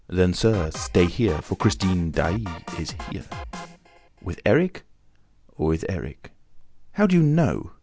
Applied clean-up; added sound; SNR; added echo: none; Drum kit; 13 dB; none.